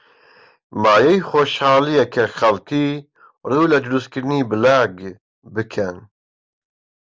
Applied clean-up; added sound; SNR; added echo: none; none; none; none.